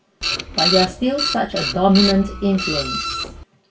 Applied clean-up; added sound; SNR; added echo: none; Printer; 3 dB; reverberation time 0.2 s.